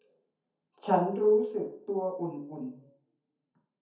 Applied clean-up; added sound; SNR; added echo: none; none; none; reverberation time 0.5 s.